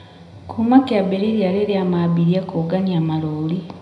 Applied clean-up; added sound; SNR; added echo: none; none; none; reverberation time 0.8 s.